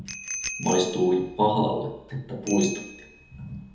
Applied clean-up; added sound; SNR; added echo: none; Bicycle bell; 12 dB; reverberation time 1.1 s.